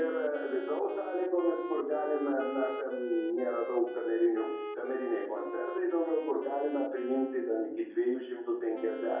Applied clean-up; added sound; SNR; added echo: none; Wind instrument, woodwind instrument; 9 dB; reverberation time 0.7 s.